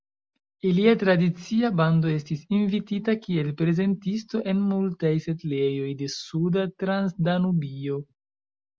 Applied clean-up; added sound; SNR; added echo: none; none; none; none.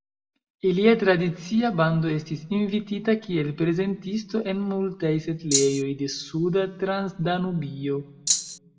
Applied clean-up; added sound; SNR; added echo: none; Rattle (instrument); 0 dB; reverberation time 0.8 s.